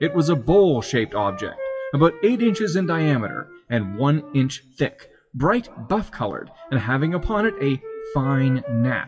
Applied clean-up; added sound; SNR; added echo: classical method WPE with log-MMSE.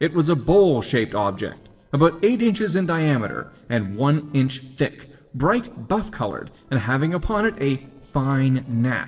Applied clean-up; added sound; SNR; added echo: neural separator model SepFormer DNS4.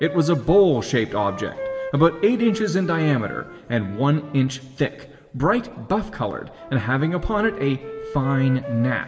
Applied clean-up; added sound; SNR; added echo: none; Wind instrument, woodwind instrument; 14 dB; reverberation time 1.5 s.